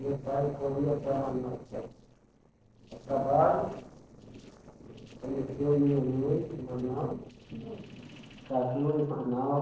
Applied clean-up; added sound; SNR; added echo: neural separator model SepFormer DNS4.